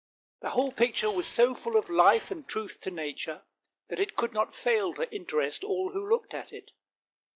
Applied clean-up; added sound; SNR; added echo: neural mask model DeepFilterNet 3.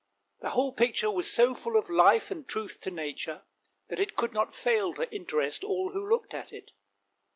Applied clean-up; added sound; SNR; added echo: none; none; none; none.